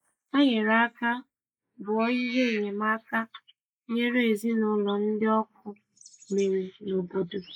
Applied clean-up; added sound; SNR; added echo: neural mask model Resemble Enhance denoiser.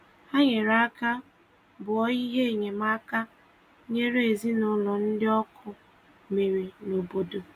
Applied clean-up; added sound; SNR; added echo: none; none; none; none.